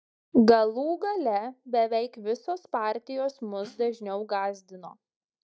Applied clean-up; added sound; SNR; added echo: neural mask model DeepFilterNet 3.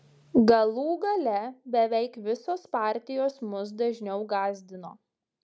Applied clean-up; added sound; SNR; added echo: none; none; none; none.